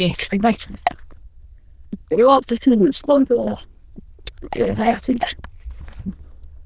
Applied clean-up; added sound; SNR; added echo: neural diffusion model UNIVERSE++.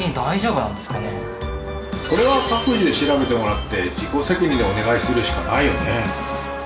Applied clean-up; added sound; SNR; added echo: none; none; none; none.